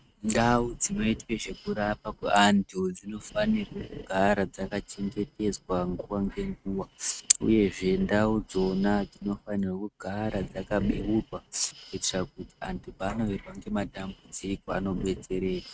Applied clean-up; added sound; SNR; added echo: neural mask model RNNoise.